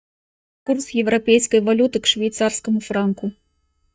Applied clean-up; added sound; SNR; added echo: neural mask model DeepFilterNet 3.